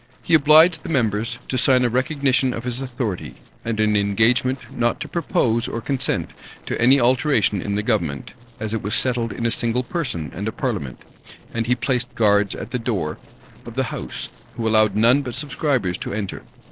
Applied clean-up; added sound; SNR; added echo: neural separator model SepFormer DNS4.